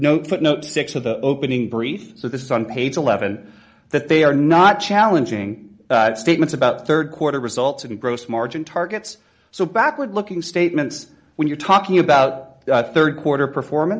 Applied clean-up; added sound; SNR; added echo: none; none; none; none.